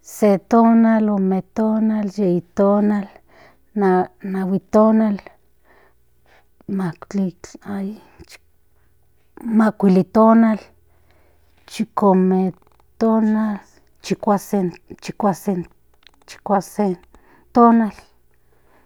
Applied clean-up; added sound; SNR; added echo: none; none; none; none.